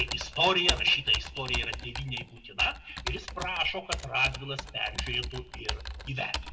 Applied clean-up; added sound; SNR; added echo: none; Computer keyboard; 6 dB; reverberation time 0.4 s.